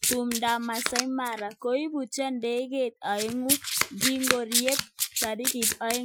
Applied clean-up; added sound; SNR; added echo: classical method Wiener filter.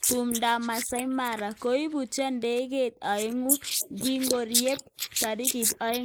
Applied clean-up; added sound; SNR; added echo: neural mask model Resemble Enhance denoiser.